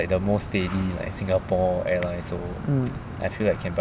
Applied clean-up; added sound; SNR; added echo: none; none; none; none.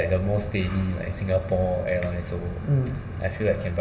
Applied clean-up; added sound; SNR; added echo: none; none; none; reverberation time 1.3 s.